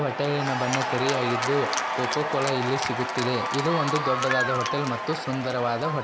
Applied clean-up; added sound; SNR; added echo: none; Applause / Cheering; 1 dB; none.